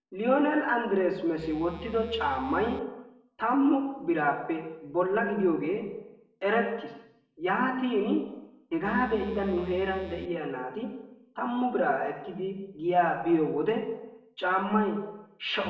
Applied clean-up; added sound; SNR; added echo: none; Musical instrument; 17 dB; reverberation time 0.8 s.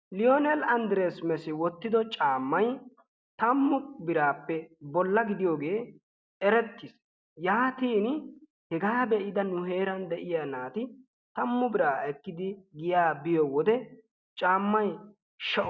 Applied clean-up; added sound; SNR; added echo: none; none; none; none.